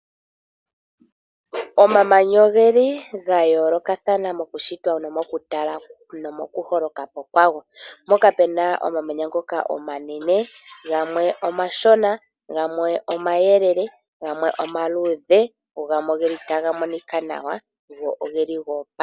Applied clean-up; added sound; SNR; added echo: none; none; none; none.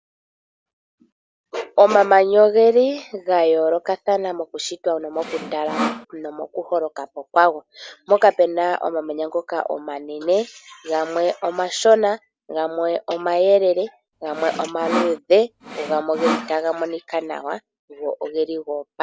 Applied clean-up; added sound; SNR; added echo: none; Sawing; 7 dB; none.